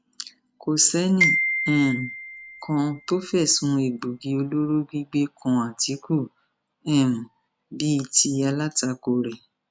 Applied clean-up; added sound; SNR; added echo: none; Glockenspiel; 4 dB; none.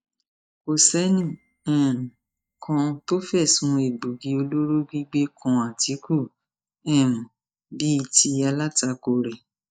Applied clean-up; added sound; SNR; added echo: neural mask model DeepFilterNet 3.